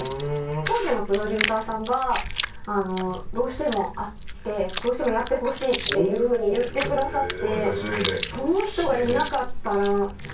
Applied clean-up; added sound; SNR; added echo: none; Chewing, mastication; 6 dB; reverberation time 0.2 s.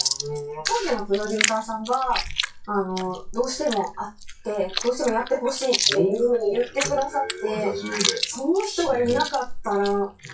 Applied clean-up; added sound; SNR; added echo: classical method WPE with log-MMSE.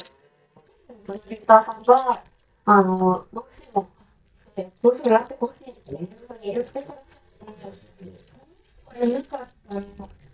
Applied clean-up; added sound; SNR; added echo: neural mask model DeepFilterNet 3.